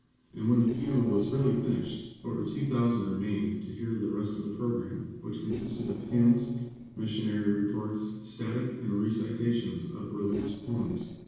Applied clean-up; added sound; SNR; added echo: neural separator model SepFormer DNS4.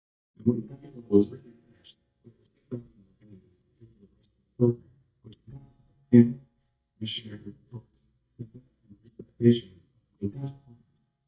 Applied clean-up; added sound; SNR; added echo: neural mask model DeepFilterNet 3.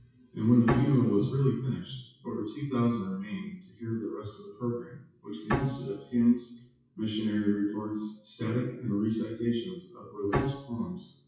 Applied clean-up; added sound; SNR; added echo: classical method WPE with log-MMSE.